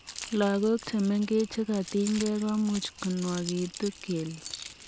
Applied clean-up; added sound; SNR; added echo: none; Keys jangling; 14 dB; none.